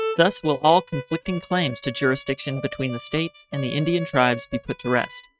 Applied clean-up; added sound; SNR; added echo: neural mask model RNNoise.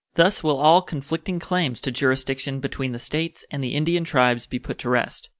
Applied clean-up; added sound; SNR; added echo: none; none; none; none.